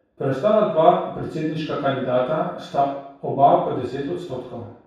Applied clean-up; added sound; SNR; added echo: none; none; none; reverberation time 0.7 s.